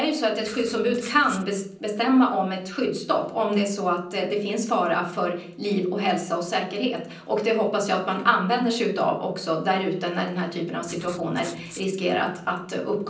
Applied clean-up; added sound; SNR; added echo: neural separator model SepFormer DNS4.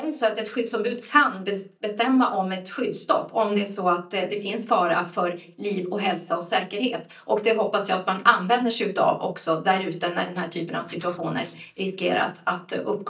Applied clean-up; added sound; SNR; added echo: neural mask model DeepFilterNet 3.